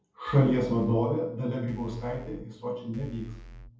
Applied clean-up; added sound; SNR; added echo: none; Bass drum / Keyboard (musical); 17 dB; reverberation time 0.7 s.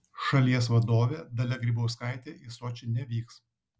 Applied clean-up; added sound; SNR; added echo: none; none; none; none.